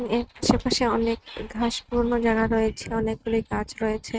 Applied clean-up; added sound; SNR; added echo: neural mask model RNNoise.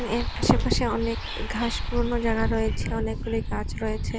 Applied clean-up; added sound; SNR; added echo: none; Bus; 1 dB; none.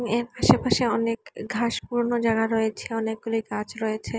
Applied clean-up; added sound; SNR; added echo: none; none; none; none.